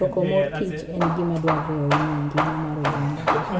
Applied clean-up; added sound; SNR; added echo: none; Hammer / Wood; 2 dB; none.